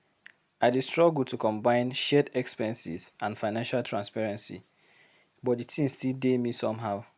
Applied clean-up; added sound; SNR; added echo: none; none; none; none.